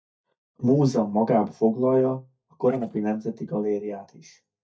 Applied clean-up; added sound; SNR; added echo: neural mask model DeepFilterNet 3.